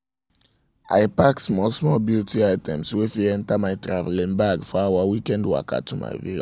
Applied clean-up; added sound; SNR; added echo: none; none; none; none.